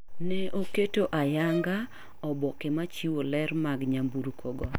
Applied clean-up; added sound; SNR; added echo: none; Brass instrument; 16 dB; none.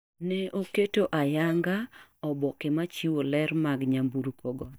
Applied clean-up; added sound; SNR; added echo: neural mask model DeepFilterNet 3.